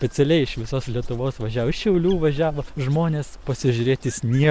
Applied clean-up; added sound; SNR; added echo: none; none; none; none.